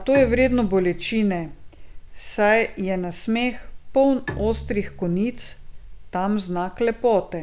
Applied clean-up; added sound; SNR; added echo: none; Bowed string instrument; 15 dB; none.